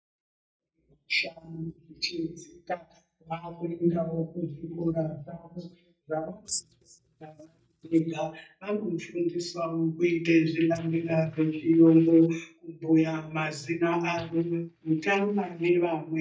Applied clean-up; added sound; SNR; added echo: neural mask model DeepFilterNet 3.